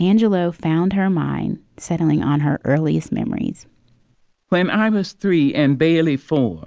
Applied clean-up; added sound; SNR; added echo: none; none; none; none.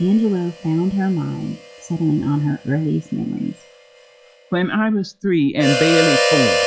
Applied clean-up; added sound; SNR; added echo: classical method log-MMSE.